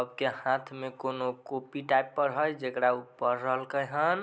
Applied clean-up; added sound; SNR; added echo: none; none; none; none.